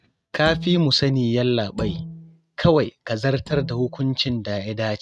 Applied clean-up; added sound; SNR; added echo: neural mask model RNNoise.